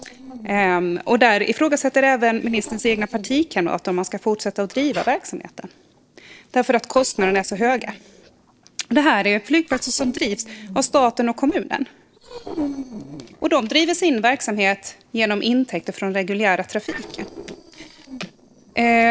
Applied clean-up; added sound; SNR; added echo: neural separator model SepFormer DNS4.